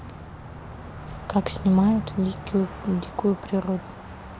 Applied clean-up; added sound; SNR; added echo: none; Car passing by; 12 dB; none.